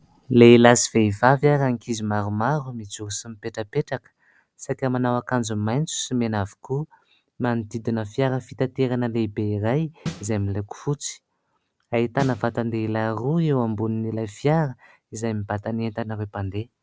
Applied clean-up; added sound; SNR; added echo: none; Snare drum; 14 dB; none.